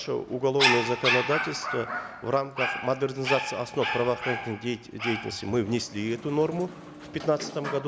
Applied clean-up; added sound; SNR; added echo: none; Dog; 4 dB; none.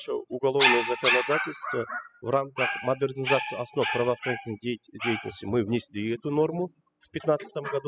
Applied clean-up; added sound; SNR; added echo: classical method spectral subtraction.